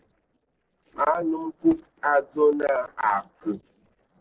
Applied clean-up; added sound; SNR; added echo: neural separator model SepFormer DNS4.